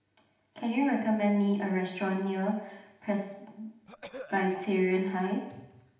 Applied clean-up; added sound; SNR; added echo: none; Cough; 15 dB; reverberation time 0.8 s.